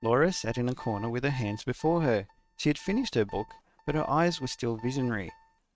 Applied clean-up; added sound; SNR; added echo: neural mask model RNNoise.